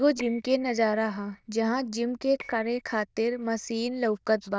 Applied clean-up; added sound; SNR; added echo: neural diffusion model UNIVERSE++.